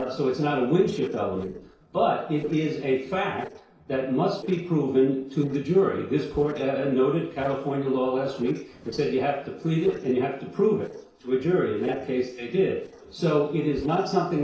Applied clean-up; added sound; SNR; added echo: neural separator model SepFormer DNS4.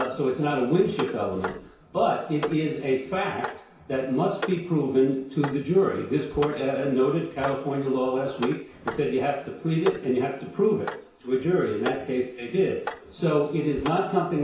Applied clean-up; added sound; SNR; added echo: none; Clock; 12 dB; reverberation time 0.6 s.